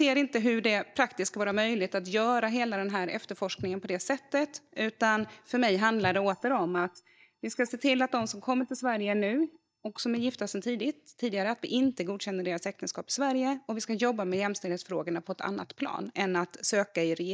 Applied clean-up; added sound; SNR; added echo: neural mask model DeepFilterNet 3.